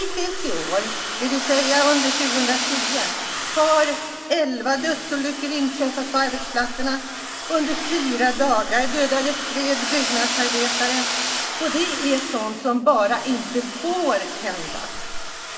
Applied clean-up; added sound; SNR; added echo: none; Domestic sounds, home sounds; 4 dB; reverberation time 2.3 s.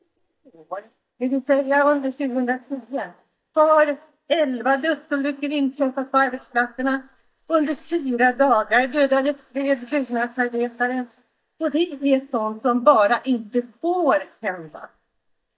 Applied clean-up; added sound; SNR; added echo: neural mask model DeepFilterNet 3.